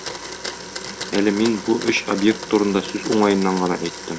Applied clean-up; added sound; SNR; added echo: none; Domestic sounds, home sounds; 11 dB; none.